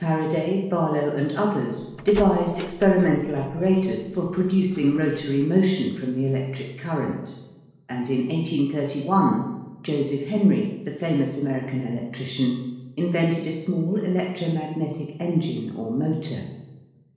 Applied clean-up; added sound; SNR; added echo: neural separator model SepFormer DNS4.